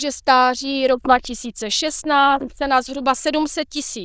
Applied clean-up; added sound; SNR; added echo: neural diffusion model UNIVERSE++.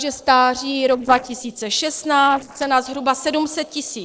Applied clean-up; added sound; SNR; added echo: neural separator model SepFormer DNS4.